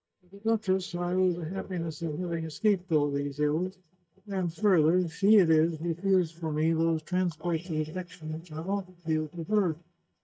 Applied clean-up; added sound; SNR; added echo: neural mask model DeepFilterNet 3.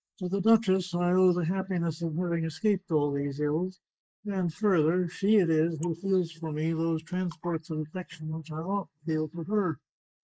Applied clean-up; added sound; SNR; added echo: neural mask model Resemble Enhance denoiser.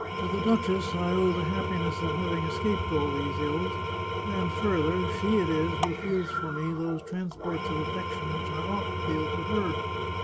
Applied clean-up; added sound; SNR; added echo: none; Engine / Tools; 1 dB; none.